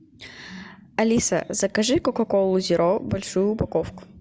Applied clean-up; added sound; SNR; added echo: none; none; none; none.